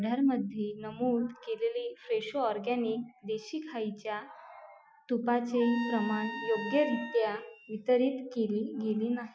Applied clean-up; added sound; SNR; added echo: classical method Wiener filter.